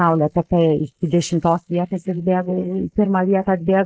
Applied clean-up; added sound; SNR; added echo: neural mask model Resemble Enhance denoiser.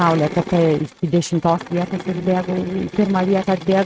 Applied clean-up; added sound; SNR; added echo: neural mask model RNNoise.